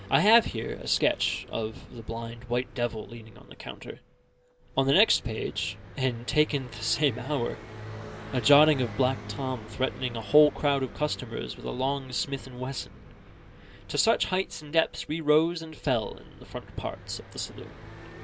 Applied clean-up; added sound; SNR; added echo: none; Car passing by; 15 dB; none.